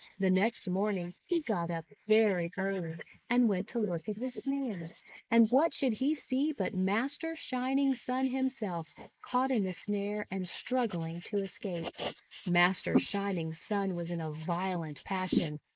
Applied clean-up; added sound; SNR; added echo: neural mask model Resemble Enhance denoiser.